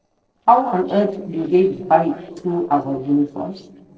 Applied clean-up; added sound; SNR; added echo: neural separator model SepFormer DNS4.